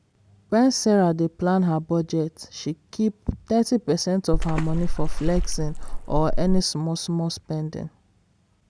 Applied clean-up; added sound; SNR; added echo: none; Water / Splash, splatter; -2 dB; none.